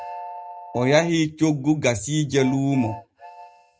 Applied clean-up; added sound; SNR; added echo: neural mask model RNNoise.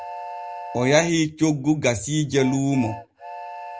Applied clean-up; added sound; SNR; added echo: none; Train; 14 dB; none.